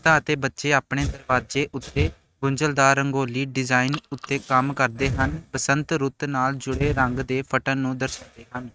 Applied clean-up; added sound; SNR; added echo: neural mask model RNNoise.